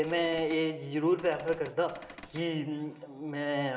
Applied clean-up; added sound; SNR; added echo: none; Cupboard open or close / Door; 17 dB; reverberation time 1.2 s.